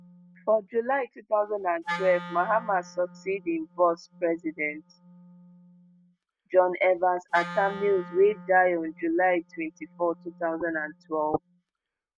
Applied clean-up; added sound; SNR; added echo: neural mask model RNNoise.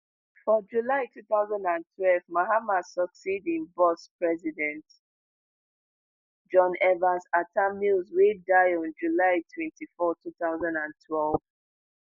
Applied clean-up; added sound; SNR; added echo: none; none; none; none.